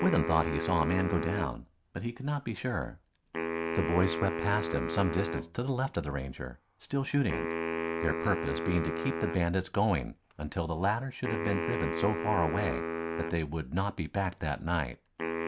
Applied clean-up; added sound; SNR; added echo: none; Wind instrument, woodwind instrument; 5 dB; none.